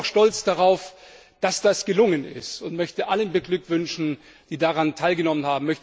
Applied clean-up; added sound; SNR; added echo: none; none; none; none.